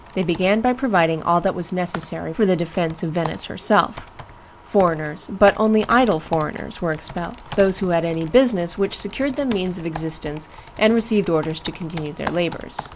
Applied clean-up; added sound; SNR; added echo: none; Computer keyboard; 16 dB; none.